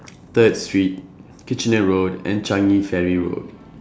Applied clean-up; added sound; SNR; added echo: none; none; none; none.